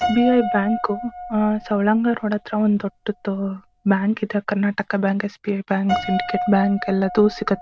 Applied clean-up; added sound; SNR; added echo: none; Piano; 10 dB; none.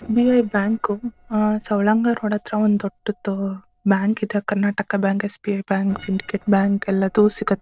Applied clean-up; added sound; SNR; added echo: neural separator model SepFormer DNS4.